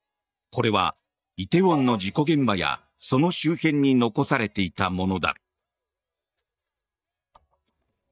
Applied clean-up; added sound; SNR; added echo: neural mask model DeepFilterNet 3.